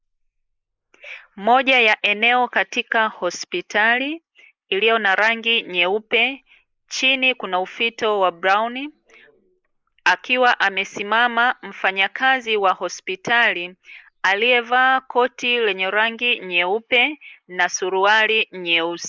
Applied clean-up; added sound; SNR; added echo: neural mask model Resemble Enhance denoiser.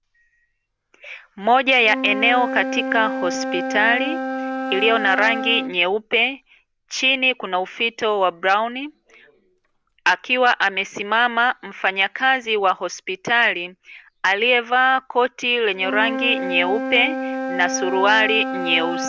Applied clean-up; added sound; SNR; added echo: none; Wind instrument, woodwind instrument; 8 dB; none.